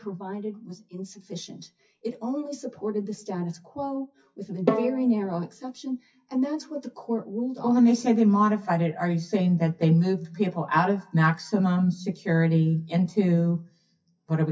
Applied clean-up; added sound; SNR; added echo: classical method WPE with log-MMSE.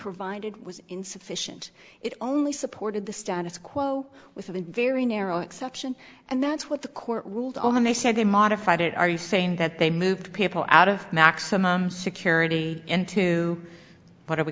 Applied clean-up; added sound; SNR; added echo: none; none; none; none.